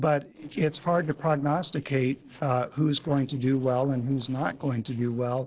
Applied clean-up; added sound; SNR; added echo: neural separator model SepFormer DNS4.